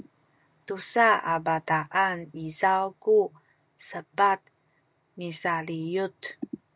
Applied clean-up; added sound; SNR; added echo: none; none; none; none.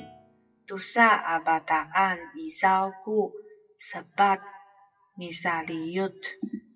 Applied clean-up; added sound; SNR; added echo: classical method WPE with log-MMSE.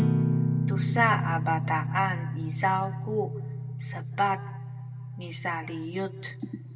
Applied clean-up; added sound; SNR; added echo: none; Guitar; -1 dB; reverberation time 1.1 s.